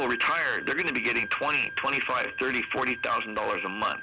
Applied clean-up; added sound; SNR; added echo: none; Wind instrument, woodwind instrument; 12 dB; none.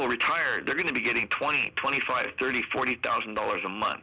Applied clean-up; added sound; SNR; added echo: none; none; none; none.